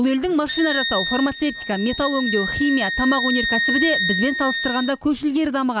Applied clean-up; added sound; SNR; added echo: none; Wind instrument, woodwind instrument; 4 dB; none.